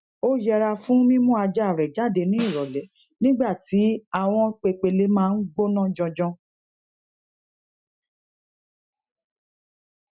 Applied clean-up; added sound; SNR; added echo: classical method Wiener filter.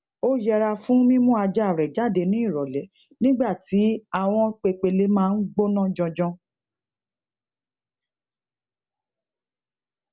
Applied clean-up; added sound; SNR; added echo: none; none; none; none.